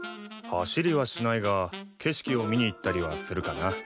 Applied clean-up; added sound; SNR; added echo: none; none; none; none.